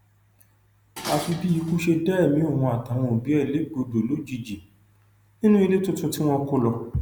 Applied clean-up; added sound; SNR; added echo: none; Dishes, pots, and pans; 16 dB; none.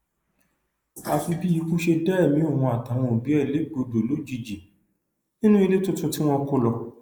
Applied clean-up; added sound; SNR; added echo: neural mask model Resemble Enhance denoiser.